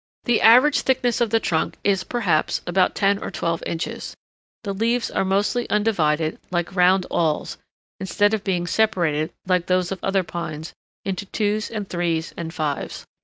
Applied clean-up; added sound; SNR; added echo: none; none; none; none.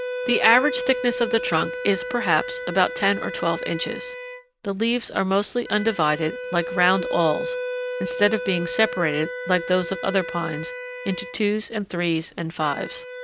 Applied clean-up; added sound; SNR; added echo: none; Wind instrument, woodwind instrument; 8 dB; none.